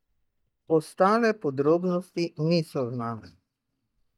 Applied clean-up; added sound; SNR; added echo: neural mask model DeepFilterNet 3.